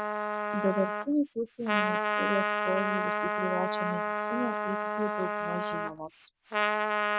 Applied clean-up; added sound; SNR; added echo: none; Trumpet; -3 dB; none.